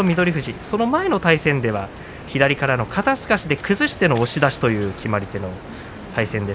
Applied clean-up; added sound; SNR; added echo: none; none; none; none.